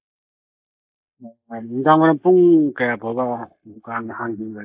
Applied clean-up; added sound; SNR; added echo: neural mask model Resemble Enhance denoiser.